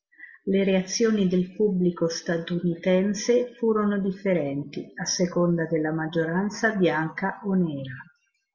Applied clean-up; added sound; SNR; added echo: none; none; none; none.